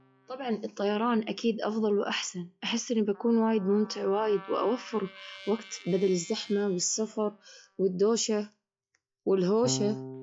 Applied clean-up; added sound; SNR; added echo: classical method log-MMSE.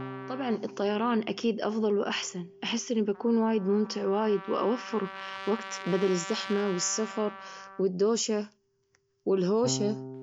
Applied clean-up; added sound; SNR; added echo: none; Electric guitar / Bass guitar + Trumpet; 13 dB; none.